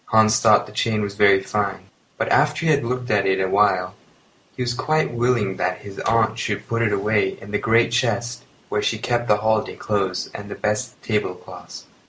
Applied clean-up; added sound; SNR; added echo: none; none; none; none.